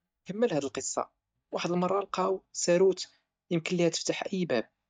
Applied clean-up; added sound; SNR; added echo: neural mask model DeepFilterNet 3.